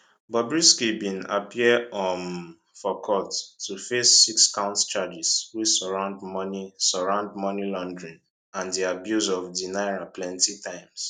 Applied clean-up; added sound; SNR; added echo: none; none; none; none.